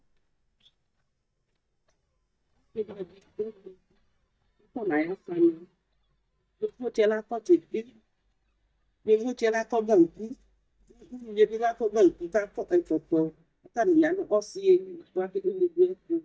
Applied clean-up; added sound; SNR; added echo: neural mask model DeepFilterNet 3.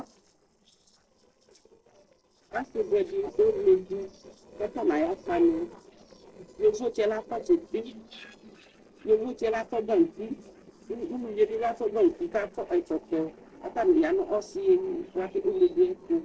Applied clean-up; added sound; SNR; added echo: neural separator model SepFormer DNS4.